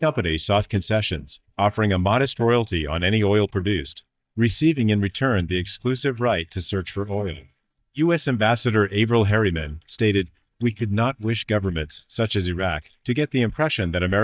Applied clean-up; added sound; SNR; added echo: neural mask model DeepFilterNet 3.